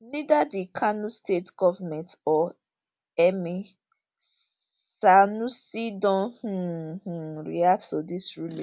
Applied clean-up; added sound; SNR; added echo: none; none; none; none.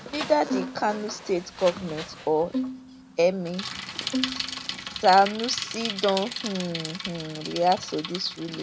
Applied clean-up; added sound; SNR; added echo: none; Bicycle + Bowed string instrument; 7 dB; none.